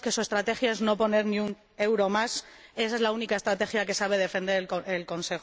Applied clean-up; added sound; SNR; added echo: none; none; none; none.